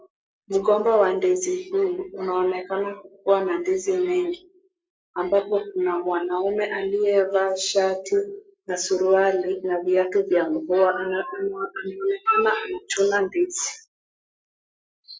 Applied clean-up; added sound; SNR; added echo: neural mask model Resemble Enhance denoiser.